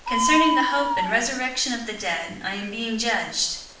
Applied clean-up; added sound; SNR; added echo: none; Bird; 3 dB; reverberation time 0.6 s.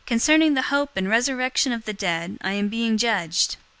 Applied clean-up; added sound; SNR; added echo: none; none; none; none.